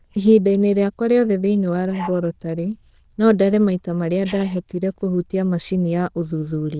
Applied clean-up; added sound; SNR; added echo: neural diffusion model UNIVERSE++.